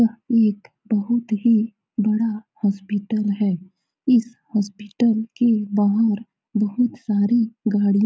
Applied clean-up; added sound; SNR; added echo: none; none; none; none.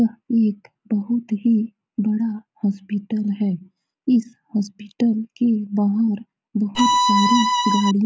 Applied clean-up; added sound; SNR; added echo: none; Bowed string instrument; -3 dB; none.